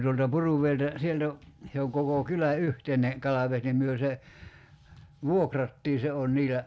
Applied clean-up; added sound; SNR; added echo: none; none; none; none.